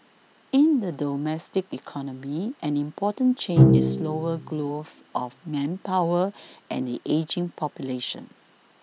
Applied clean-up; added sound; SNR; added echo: none; Bowed string instrument; -2 dB; none.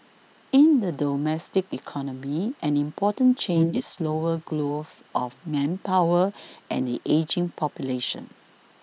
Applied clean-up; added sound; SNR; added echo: neural mask model Resemble Enhance denoiser.